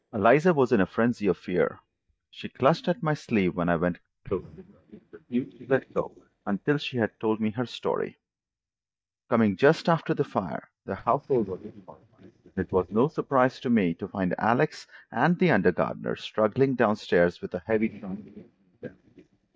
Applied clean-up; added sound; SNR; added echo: neural mask model DeepFilterNet 3.